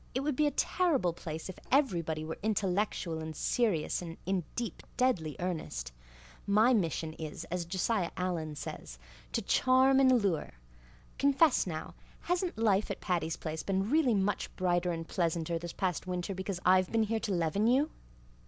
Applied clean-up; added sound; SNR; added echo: none; none; none; none.